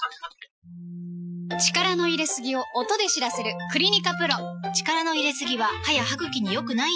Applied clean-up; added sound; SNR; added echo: classical method Wiener filter.